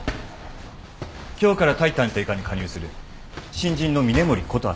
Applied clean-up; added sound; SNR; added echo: none; none; none; none.